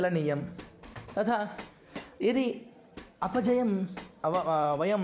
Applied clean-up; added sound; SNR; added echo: none; Train; 18 dB; none.